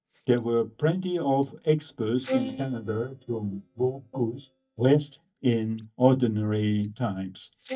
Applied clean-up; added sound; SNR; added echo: neural mask model DeepFilterNet 3.